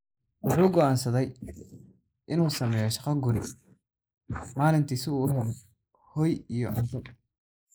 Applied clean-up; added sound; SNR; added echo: neural mask model Resemble Enhance denoiser.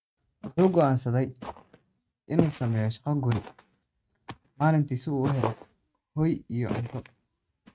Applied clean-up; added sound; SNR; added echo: neural mask model RNNoise.